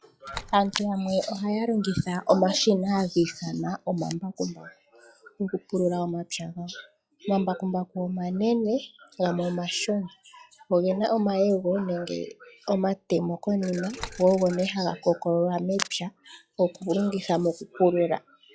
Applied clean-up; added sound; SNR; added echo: classical method log-MMSE.